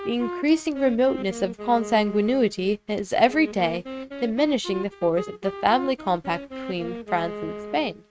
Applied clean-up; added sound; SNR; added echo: neural mask model RNNoise.